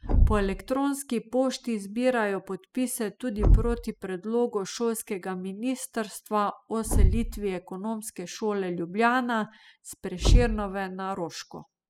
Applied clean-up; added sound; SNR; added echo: classical method spectral subtraction.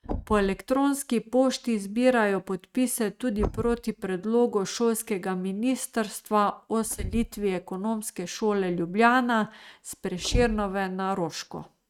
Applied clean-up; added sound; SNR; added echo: neural mask model RNNoise.